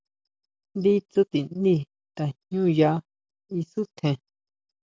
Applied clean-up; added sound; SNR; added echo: none; none; none; none.